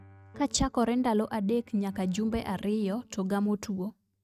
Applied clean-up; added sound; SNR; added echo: neural mask model RNNoise.